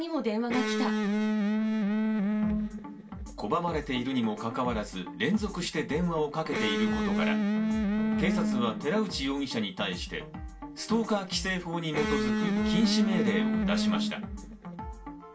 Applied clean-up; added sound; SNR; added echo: none; Electric guitar; -3 dB; reverberation time 0.2 s.